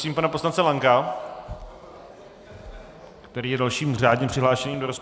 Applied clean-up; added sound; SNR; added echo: none; none; none; none.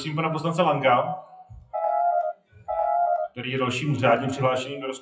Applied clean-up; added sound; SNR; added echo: classical method WPE with log-MMSE.